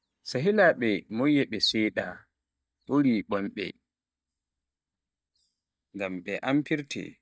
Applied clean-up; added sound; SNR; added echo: neural mask model DeepFilterNet 3.